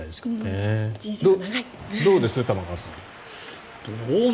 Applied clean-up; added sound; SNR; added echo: none; none; none; none.